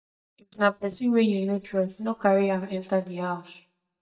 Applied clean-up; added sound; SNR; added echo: neural mask model DeepFilterNet 3.